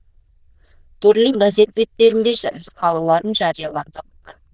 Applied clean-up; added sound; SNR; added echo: neural diffusion model UNIVERSE++.